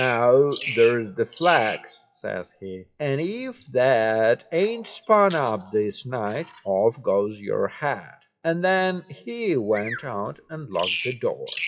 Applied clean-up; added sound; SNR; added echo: classical method WPE with log-MMSE.